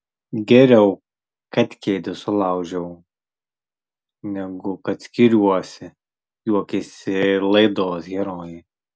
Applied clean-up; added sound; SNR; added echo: none; none; none; none.